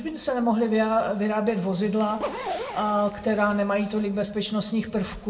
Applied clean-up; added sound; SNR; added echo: none; Zipper (clothing); 10 dB; reverberation time 0.5 s.